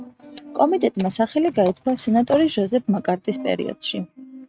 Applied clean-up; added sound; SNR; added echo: neural mask model RNNoise.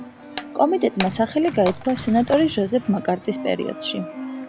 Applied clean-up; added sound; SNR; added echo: none; Organ + Shatter; 11 dB; none.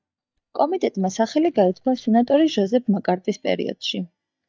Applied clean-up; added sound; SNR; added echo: neural mask model DeepFilterNet 3.